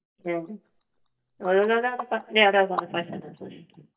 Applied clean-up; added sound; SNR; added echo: neural mask model DeepFilterNet 3.